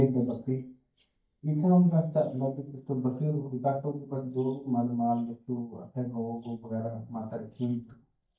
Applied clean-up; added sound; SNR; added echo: neural mask model DeepFilterNet 3.